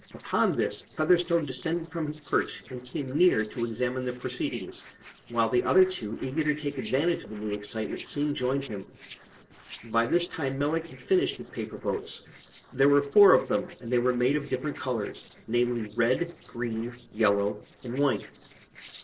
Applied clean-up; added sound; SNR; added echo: neural separator model SepFormer DNS4.